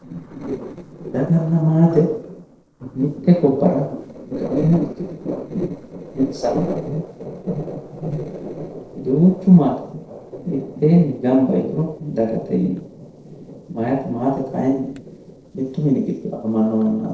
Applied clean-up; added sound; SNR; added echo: neural separator model SepFormer DNS4.